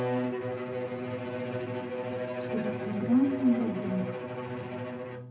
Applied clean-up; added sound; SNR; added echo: none; Bowed string instrument; 1 dB; reverberation time 0.4 s.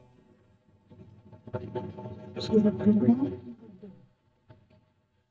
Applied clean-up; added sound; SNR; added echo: neural mask model DeepFilterNet 3.